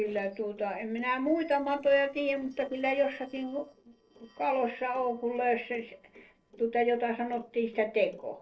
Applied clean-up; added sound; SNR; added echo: neural separator model SepFormer DNS4.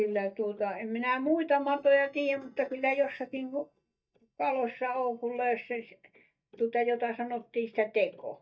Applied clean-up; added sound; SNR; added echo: neural mask model DeepFilterNet 3.